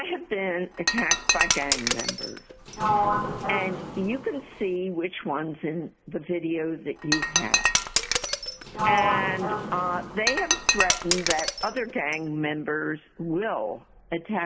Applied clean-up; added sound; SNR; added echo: none; Shatter + Sliding door; -3 dB; none.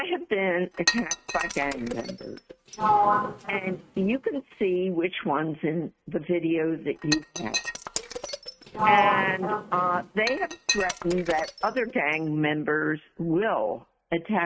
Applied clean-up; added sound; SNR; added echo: neural mask model RNNoise.